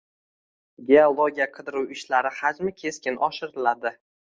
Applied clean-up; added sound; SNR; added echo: none; none; none; none.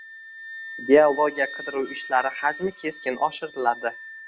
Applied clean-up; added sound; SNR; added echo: none; Wind instrument, woodwind instrument; 14 dB; none.